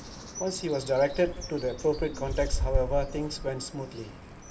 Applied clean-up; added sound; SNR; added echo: none; Bird; 4 dB; reverberation time 2.1 s.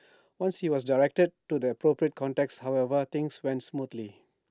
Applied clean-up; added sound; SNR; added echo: none; none; none; none.